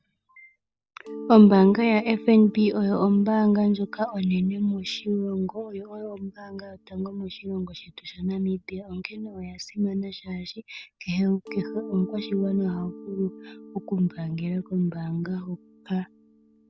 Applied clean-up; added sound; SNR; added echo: none; Mallet percussion; 18 dB; none.